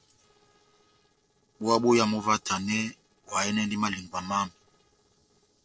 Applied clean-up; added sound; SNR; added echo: neural separator model SepFormer DNS4.